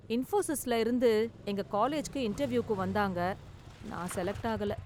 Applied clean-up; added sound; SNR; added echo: none; Engine starting / Motorcycle; 14 dB; none.